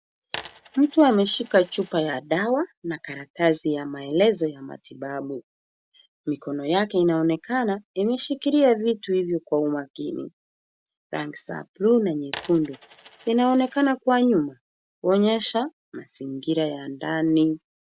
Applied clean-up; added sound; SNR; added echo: none; Coin (dropping); 18 dB; none.